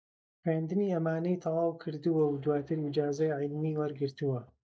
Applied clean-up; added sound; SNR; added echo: neural mask model DeepFilterNet 3.